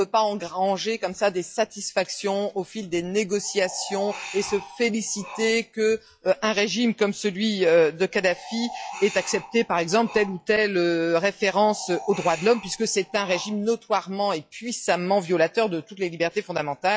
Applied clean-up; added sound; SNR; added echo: classical method log-MMSE.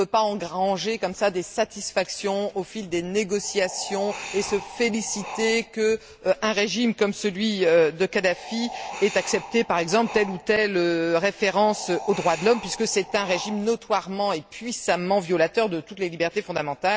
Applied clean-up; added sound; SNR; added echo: none; Wind; 14 dB; none.